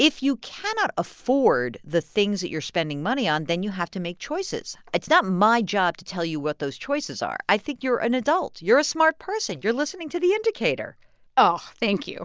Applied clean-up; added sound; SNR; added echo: none; none; none; none.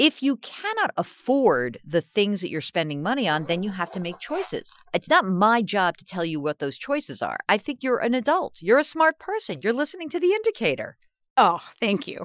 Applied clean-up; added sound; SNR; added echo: classical method Wiener filter.